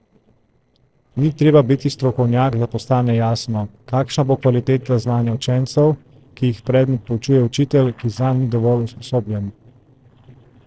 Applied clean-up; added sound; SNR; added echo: neural separator model SepFormer DNS4.